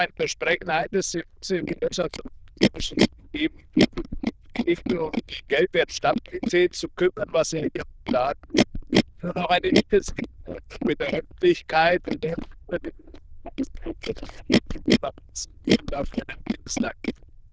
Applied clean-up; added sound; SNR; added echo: neural diffusion model UNIVERSE++.